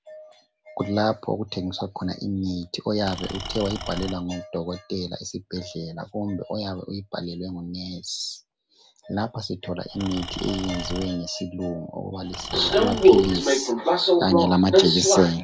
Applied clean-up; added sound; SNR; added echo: none; Engine / Tools; 11 dB; none.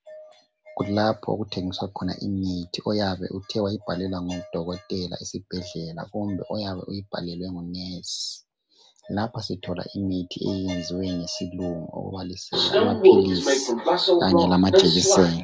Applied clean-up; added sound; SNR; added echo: none; none; none; none.